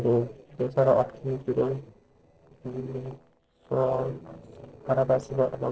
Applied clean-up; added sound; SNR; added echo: neural separator model SepFormer DNS4.